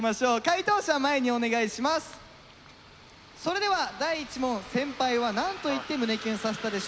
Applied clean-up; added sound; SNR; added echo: none; Bus; 16 dB; none.